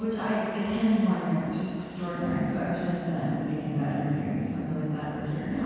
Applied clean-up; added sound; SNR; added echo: none; none; none; reverberation time 2.1 s.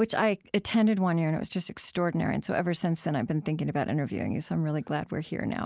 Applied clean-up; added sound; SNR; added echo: none; none; none; none.